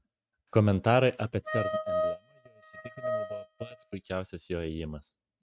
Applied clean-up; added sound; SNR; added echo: neural mask model RNNoise.